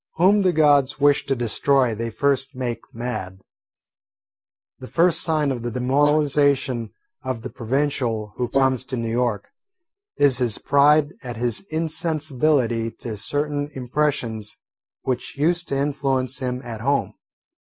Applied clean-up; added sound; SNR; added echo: neural mask model Resemble Enhance denoiser.